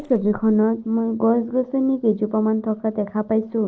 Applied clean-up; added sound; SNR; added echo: neural separator model SepFormer DNS4.